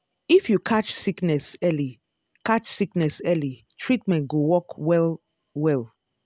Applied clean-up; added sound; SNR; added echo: none; none; none; none.